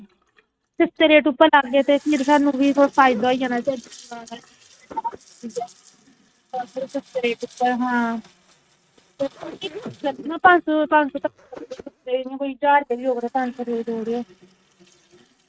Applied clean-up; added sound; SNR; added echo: neural mask model RNNoise.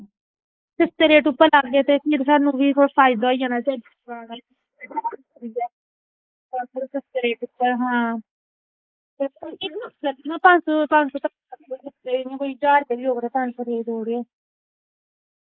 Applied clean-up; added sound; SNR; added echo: neural mask model Resemble Enhance denoiser.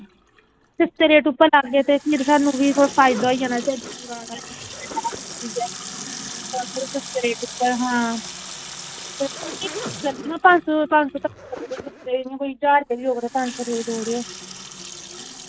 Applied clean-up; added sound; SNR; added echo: none; Sink (filling or washing) / Water tap, faucet + Zipper (clothing); 13 dB; none.